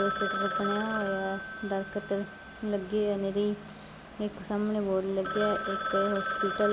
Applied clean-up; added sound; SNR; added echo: none; Telephone; 2 dB; none.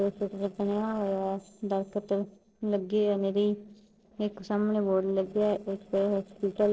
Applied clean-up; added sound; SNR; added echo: neural separator model SepFormer DNS4.